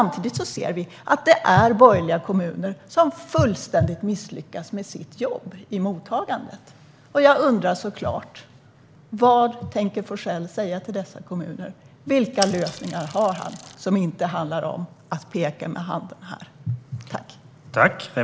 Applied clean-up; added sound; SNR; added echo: none; Mechanisms / Bicycle; 12 dB; none.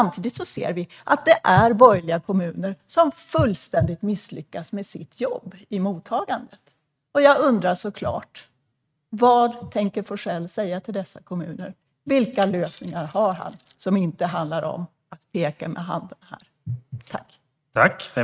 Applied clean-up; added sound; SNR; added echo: neural mask model RNNoise.